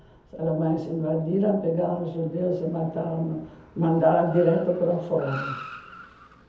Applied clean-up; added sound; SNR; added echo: none; Car; 19 dB; reverberation time 0.7 s.